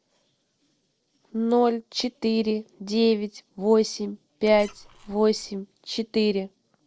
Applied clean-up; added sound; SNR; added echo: neural separator model SepFormer DNS4.